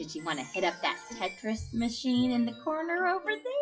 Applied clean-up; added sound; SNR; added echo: classical method WPE with log-MMSE.